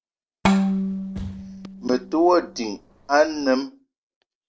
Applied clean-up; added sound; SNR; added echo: neural separator model SepFormer DNS4.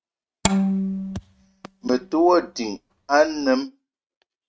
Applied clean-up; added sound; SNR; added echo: neural mask model RNNoise.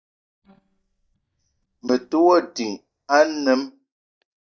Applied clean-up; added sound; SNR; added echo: neural mask model DeepFilterNet 3.